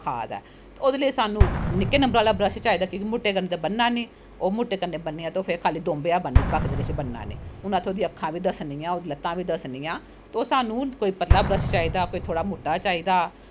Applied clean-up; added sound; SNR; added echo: none; Explosion; 4 dB; none.